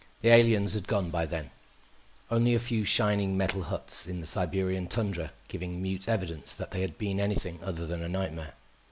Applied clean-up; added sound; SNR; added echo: none; none; none; none.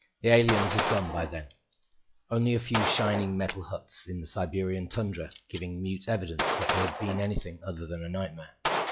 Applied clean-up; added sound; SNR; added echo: classical method log-MMSE.